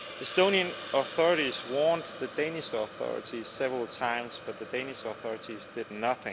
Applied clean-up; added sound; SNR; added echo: none; Hiss; 12 dB; none.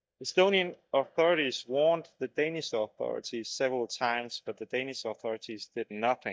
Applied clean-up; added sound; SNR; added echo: neural mask model DeepFilterNet 3.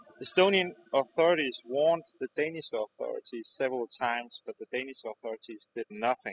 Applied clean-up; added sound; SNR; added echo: classical method spectral subtraction.